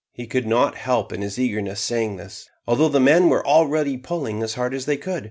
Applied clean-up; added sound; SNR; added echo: none; none; none; none.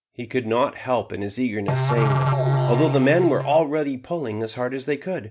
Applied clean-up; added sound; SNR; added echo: none; Musical instrument; 0 dB; none.